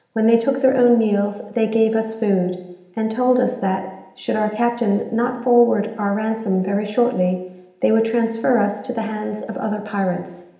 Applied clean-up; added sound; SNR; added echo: none; none; none; reverberation time 0.8 s.